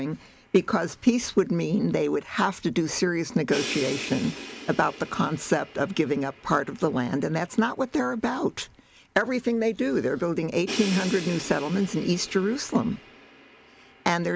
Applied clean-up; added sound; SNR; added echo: none; Crash cymbal; 15 dB; none.